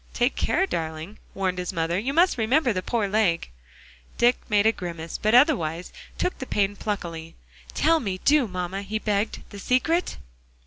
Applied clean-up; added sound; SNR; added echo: none; none; none; none.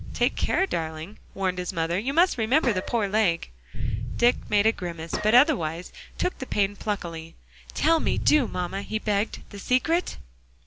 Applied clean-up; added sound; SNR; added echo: none; Gunshot, gunfire + Boom; 8 dB; none.